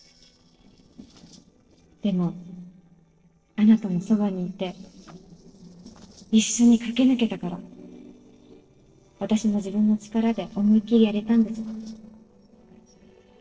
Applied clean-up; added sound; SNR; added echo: neural separator model SepFormer DNS4.